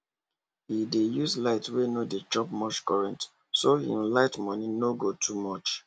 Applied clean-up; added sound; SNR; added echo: none; none; none; none.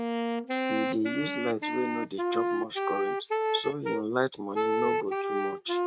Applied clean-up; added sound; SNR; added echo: neural mask model RNNoise.